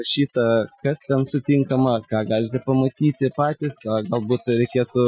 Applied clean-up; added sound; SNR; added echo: classical method Wiener filter.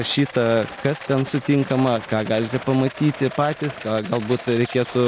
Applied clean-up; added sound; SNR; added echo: none; Rattle; 15 dB; none.